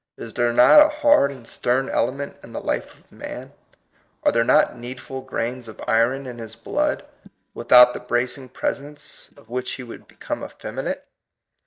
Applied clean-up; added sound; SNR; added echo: neural mask model DeepFilterNet 3.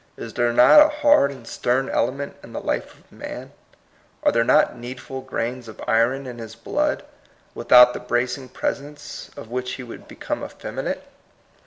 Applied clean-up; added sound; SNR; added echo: none; none; none; none.